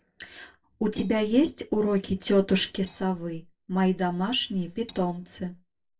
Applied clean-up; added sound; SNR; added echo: neural separator model SepFormer DNS4.